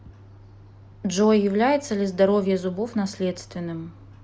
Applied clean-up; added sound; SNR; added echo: none; none; none; none.